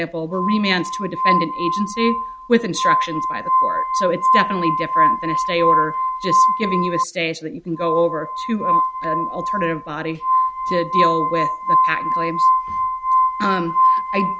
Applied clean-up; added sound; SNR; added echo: none; Glass; -4 dB; none.